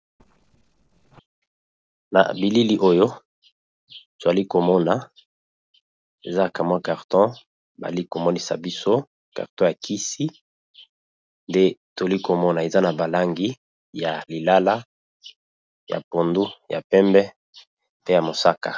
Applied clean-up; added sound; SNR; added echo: neural separator model SepFormer DNS4.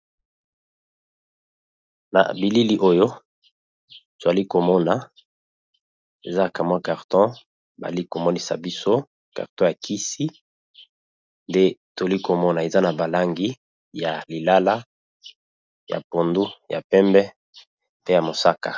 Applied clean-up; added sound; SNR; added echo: neural mask model DeepFilterNet 3.